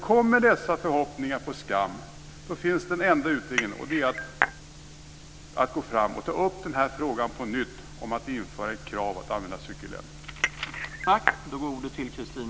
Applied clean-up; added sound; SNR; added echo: none; Cutlery, silverware / Dishes, pots, and pans / Chink, clink; 2 dB; none.